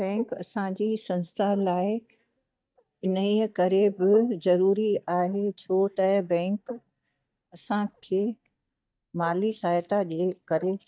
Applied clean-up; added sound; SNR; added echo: neural mask model DeepFilterNet 3.